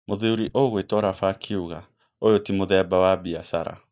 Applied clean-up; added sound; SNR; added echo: neural mask model DeepFilterNet 3.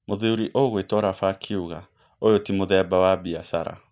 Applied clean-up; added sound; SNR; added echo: none; none; none; none.